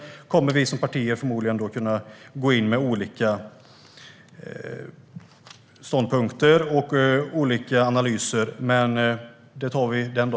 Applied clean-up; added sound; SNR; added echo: none; none; none; none.